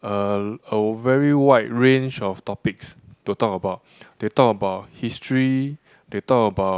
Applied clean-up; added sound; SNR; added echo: none; none; none; none.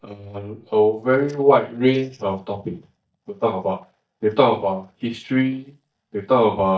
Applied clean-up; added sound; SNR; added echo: neural mask model DeepFilterNet 3.